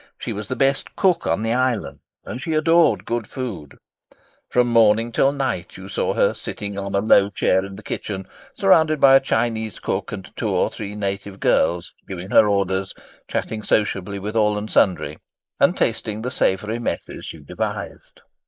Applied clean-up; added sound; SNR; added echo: neural mask model Resemble Enhance denoiser.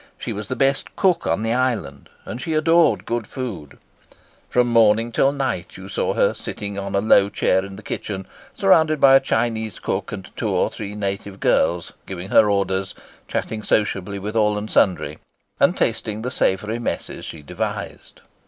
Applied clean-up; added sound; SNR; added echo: none; none; none; none.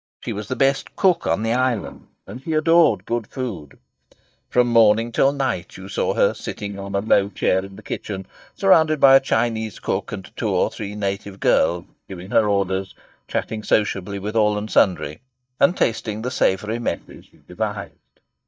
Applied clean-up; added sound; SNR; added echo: neural mask model DeepFilterNet 3.